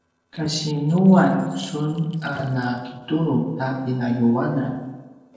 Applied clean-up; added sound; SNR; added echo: neural separator model SepFormer DNS4.